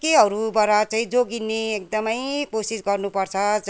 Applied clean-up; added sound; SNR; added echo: none; none; none; none.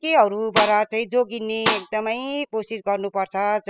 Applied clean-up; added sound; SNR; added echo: classical method spectral subtraction.